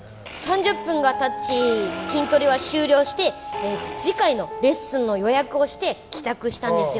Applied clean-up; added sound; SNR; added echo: none; Domestic sounds, home sounds; 17 dB; none.